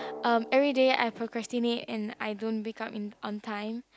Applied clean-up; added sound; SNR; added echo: none; Drum; 19 dB; none.